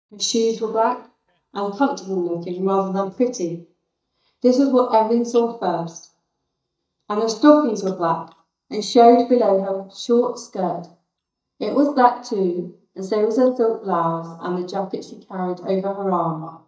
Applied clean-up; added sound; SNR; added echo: neural mask model DeepFilterNet 3.